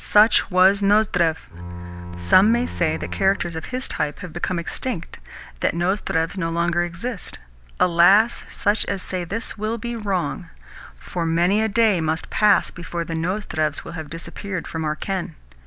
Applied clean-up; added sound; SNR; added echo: none; Bowed string instrument; 10 dB; none.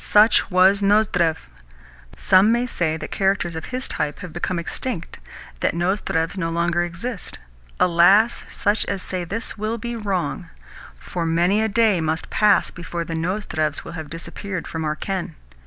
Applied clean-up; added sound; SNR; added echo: none; none; none; none.